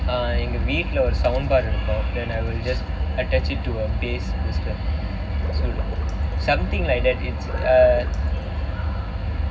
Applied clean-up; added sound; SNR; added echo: none; Water / Liquid; 19 dB; reverberation time 0.4 s.